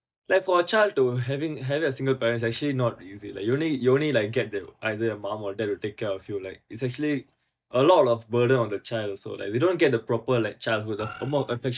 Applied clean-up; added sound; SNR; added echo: neural mask model DeepFilterNet 3.